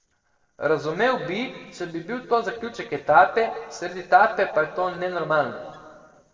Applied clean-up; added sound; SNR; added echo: neural separator model SepFormer DNS4.